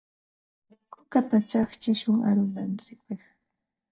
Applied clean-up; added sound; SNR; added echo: neural mask model DeepFilterNet 3.